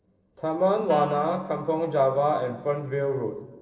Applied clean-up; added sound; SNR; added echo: neural separator model SepFormer DNS4.